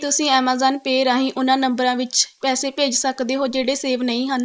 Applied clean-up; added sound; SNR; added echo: neural mask model Resemble Enhance denoiser.